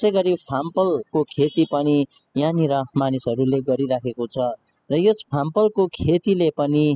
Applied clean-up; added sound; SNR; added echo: classical method spectral subtraction.